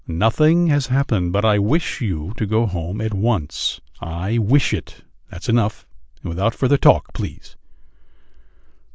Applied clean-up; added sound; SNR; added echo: none; none; none; none.